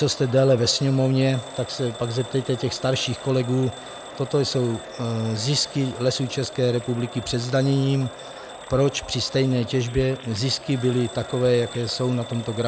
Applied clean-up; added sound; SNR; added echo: none; Crowd + Alarm / Bell; 15 dB; none.